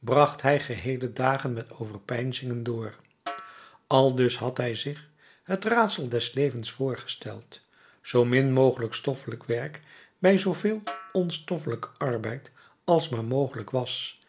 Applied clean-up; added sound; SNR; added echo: none; Snare drum; 17 dB; none.